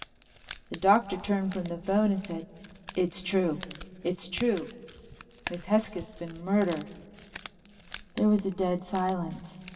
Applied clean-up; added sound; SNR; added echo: none; Crumpling, crinkling; 16 dB; reverberation time 1.9 s.